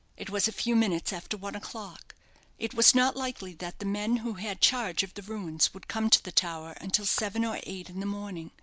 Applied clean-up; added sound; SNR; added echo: none; none; none; none.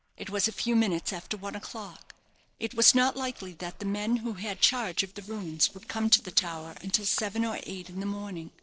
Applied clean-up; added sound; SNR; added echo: neural separator model SepFormer DNS4.